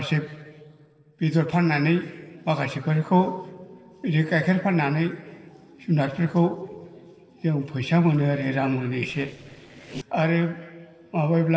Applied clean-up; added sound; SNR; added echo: neural separator model SepFormer DNS4.